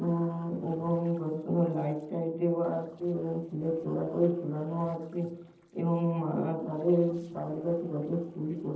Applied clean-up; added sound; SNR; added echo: neural separator model SepFormer DNS4.